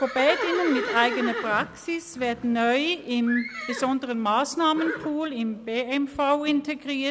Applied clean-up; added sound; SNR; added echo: none; Livestock, farm animals, working animals; 9 dB; none.